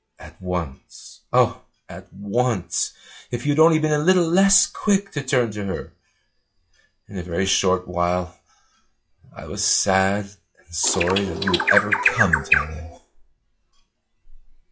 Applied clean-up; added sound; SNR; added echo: classical method log-MMSE.